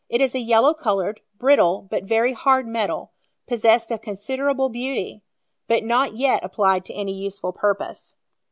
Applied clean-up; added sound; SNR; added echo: none; none; none; none.